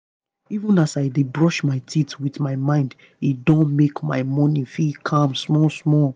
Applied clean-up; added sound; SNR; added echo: none; none; none; none.